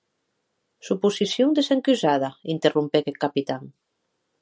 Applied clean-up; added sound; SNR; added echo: none; none; none; none.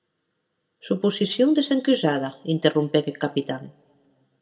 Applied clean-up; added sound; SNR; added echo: none; none; none; reverberation time 0.5 s.